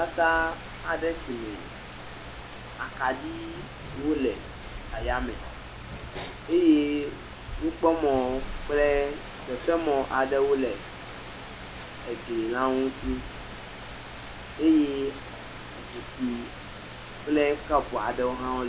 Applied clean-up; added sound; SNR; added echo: none; Rain; 10 dB; none.